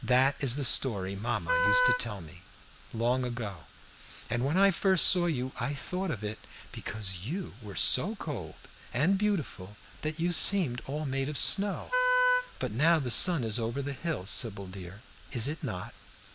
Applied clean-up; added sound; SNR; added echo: none; Wind instrument, woodwind instrument; 0 dB; none.